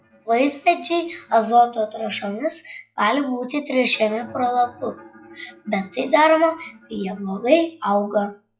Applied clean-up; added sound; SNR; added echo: classical method log-MMSE.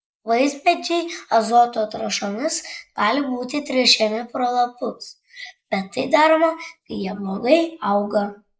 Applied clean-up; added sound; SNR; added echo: neural mask model Resemble Enhance denoiser.